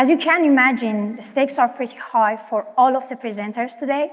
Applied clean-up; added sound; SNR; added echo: none; none; none; none.